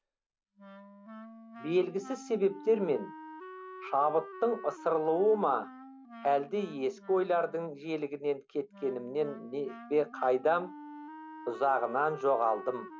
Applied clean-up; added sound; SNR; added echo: none; Wind instrument, woodwind instrument; 16 dB; none.